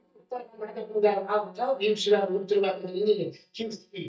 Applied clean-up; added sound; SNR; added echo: neural mask model DeepFilterNet 3.